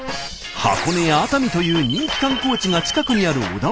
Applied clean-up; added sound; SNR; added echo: none; Fire; 19 dB; none.